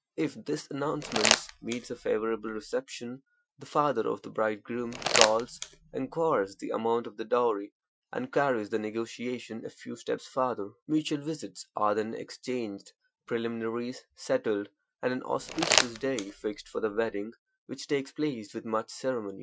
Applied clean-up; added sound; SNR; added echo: classical method Wiener filter.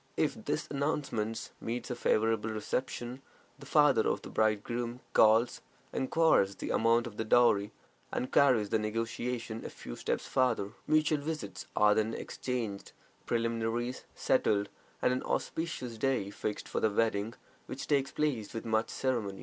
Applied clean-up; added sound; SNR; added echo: none; none; none; none.